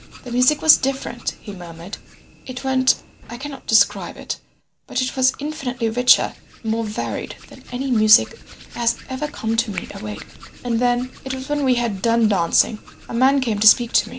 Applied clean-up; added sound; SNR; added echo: none; Hands; 20 dB; none.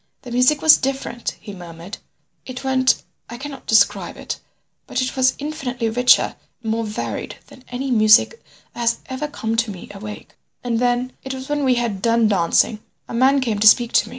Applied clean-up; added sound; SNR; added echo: none; none; none; none.